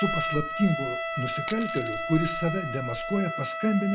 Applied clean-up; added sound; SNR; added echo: none; Trumpet + Coin (dropping); 3 dB; none.